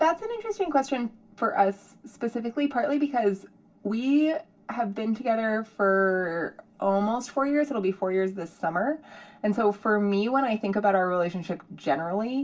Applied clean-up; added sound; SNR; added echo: none; none; none; reverberation time 0.2 s.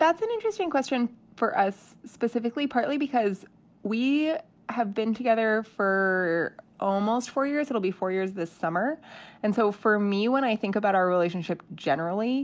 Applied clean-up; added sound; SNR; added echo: none; none; none; none.